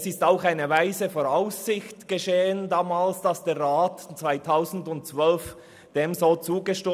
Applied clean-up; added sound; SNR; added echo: none; none; none; none.